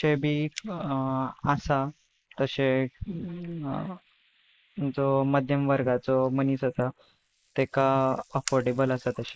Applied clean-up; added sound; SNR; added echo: neural mask model Resemble Enhance denoiser.